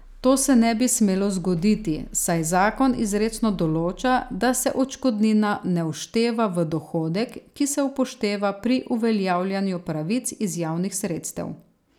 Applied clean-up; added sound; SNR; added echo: none; none; none; none.